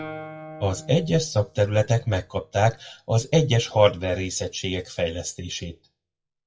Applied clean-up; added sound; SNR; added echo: classical method WPE with log-MMSE.